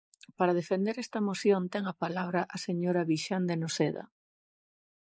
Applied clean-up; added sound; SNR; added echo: neural mask model Resemble Enhance denoiser.